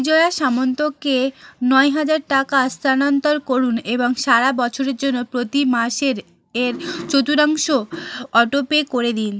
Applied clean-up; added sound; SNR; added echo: none; none; none; none.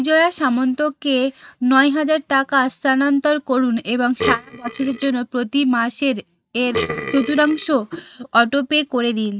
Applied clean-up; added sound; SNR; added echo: neural mask model RNNoise.